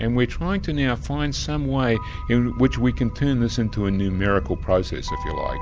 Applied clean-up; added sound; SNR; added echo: none; none; none; none.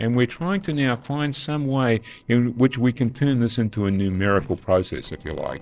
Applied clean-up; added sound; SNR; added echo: neural separator model SepFormer DNS4.